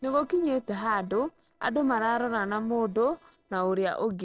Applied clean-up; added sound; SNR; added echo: neural separator model SepFormer DNS4.